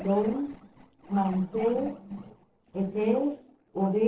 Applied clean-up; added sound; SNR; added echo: neural separator model SepFormer DNS4.